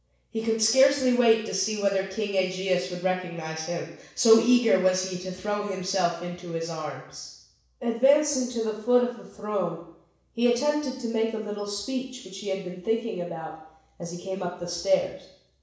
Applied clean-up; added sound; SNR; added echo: none; none; none; reverberation time 0.7 s.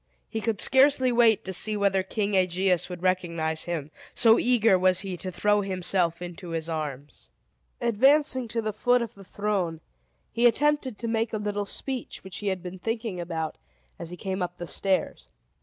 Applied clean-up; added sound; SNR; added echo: none; none; none; none.